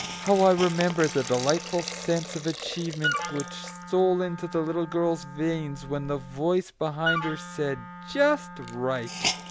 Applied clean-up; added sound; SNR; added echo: none; Hiss + Wind instrument, woodwind instrument; 8 dB; none.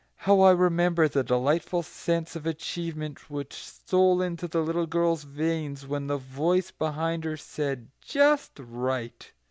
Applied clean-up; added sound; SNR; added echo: none; none; none; none.